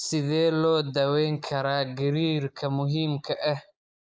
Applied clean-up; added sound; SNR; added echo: neural mask model Resemble Enhance denoiser.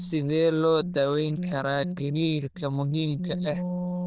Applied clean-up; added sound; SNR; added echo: neural diffusion model UNIVERSE++.